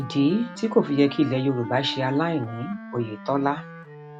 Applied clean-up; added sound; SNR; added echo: none; Wind instrument, woodwind instrument; 14 dB; none.